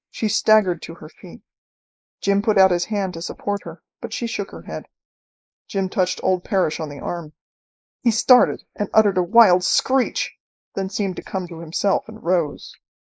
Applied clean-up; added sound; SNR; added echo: neural mask model Resemble Enhance denoiser.